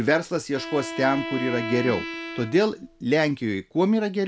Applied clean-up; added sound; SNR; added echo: none; Bowed string instrument; 10 dB; none.